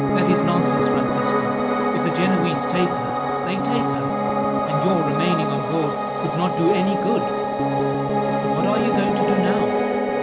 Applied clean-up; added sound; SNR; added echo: none; Piano; -5 dB; none.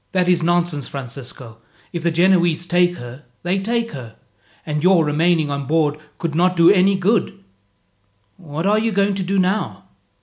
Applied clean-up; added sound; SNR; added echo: none; none; none; none.